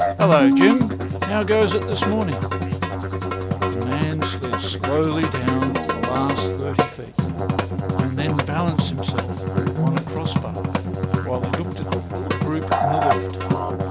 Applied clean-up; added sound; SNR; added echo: none; Musical instrument; -3 dB; none.